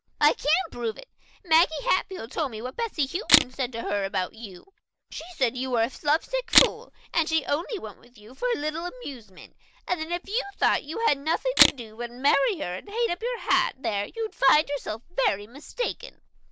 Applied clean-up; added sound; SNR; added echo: none; Camera; -3 dB; none.